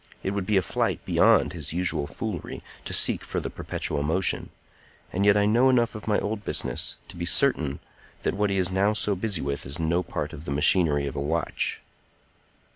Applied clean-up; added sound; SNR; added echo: none; none; none; none.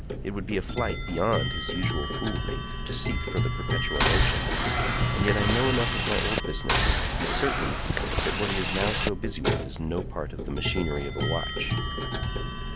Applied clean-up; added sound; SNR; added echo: none; Clock + Boat, Water vehicle; -4 dB; none.